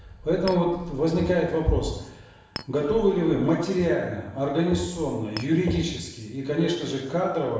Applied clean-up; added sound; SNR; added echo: none; Chink, clink; 16 dB; reverberation time 0.8 s.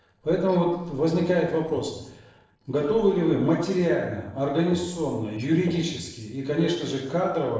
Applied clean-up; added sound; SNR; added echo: neural separator model SepFormer DNS4.